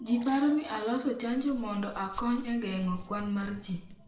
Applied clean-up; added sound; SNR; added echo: neural separator model SepFormer DNS4.